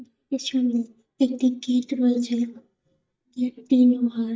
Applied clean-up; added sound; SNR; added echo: neural mask model DeepFilterNet 3.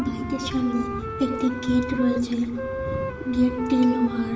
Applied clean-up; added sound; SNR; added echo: none; Wind instrument, woodwind instrument; 9 dB; reverberation time 0.8 s.